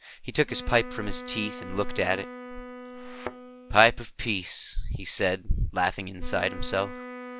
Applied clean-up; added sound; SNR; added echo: none; Wind instrument, woodwind instrument + Thump, thud; 14 dB; none.